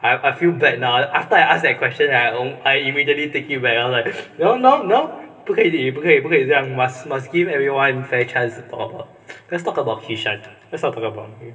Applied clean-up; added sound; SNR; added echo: none; none; none; reverberation time 2.9 s.